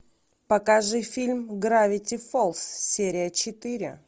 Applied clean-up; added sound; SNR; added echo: none; none; none; none.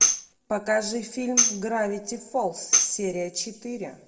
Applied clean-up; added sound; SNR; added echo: none; Tambourine; -1 dB; reverberation time 1.2 s.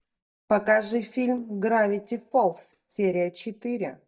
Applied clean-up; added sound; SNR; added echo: neural mask model DeepFilterNet 3.